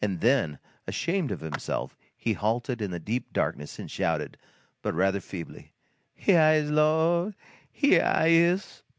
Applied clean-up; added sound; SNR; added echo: none; Clapping; 17 dB; none.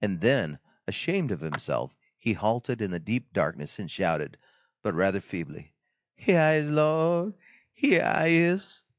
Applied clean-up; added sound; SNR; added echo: classical method log-MMSE.